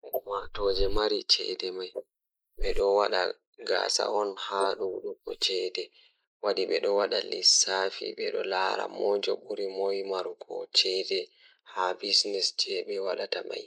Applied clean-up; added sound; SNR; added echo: neural mask model Resemble Enhance denoiser.